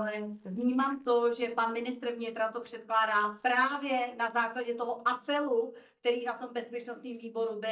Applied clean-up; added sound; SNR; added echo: neural mask model DeepFilterNet 3.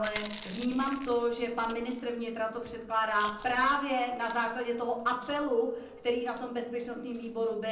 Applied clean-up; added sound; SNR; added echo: none; Chewing, mastication; 18 dB; reverberation time 0.6 s.